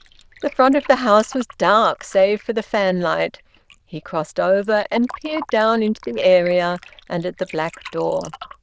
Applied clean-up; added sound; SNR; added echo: neural diffusion model UNIVERSE++.